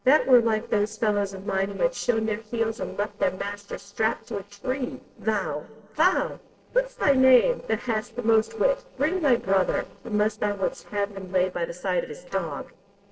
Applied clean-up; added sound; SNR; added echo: neural separator model SepFormer DNS4.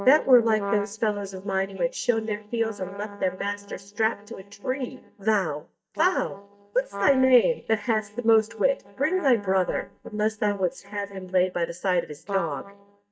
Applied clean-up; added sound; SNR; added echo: neural mask model DeepFilterNet 3.